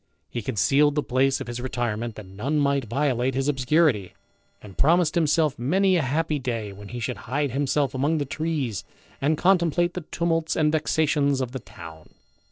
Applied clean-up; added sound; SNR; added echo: neural separator model SepFormer DNS4.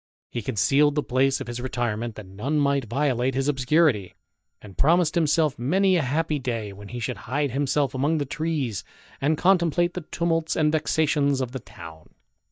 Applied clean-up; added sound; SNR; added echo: neural mask model DeepFilterNet 3.